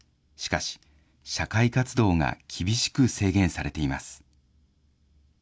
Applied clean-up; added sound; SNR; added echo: none; none; none; none.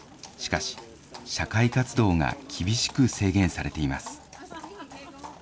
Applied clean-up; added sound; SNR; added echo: none; Livestock, farm animals, working animals; 16 dB; none.